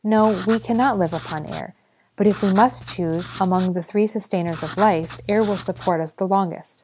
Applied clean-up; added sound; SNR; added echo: none; Writing; 16 dB; none.